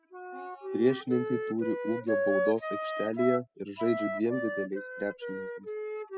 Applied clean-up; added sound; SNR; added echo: classical method spectral subtraction.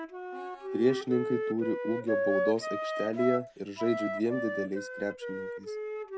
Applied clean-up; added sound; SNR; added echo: none; Wind instrument, woodwind instrument; 2 dB; none.